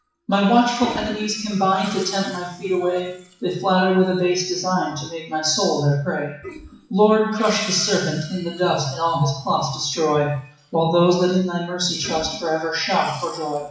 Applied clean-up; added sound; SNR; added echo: classical method WPE with log-MMSE.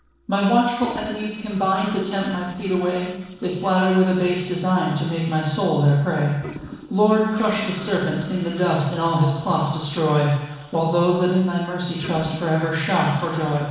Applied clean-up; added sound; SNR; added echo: neural separator model SepFormer DNS4.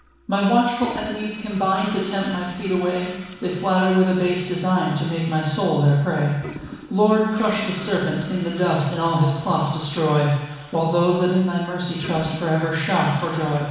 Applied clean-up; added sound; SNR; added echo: none; Toilet flush; 19 dB; reverberation time 1.1 s.